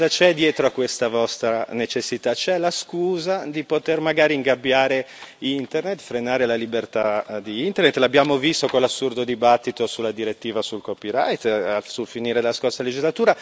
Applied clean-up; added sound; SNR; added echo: none; none; none; none.